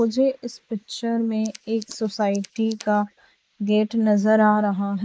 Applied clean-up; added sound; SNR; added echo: neural mask model Resemble Enhance denoiser.